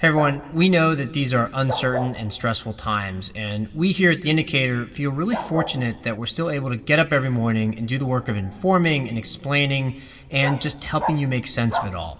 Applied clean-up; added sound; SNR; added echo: none; Bark; 13 dB; reverberation time 1.1 s.